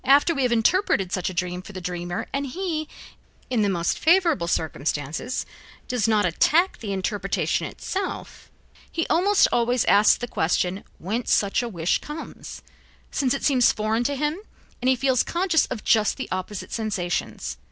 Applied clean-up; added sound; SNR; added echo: none; none; none; none.